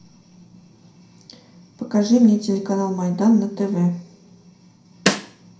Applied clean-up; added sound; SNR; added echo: none; Snare drum; 0 dB; reverberation time 0.5 s.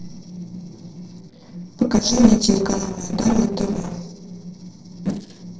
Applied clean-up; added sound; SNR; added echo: neural separator model SepFormer DNS4.